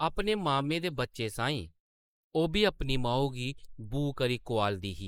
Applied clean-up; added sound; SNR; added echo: neural mask model Resemble Enhance denoiser.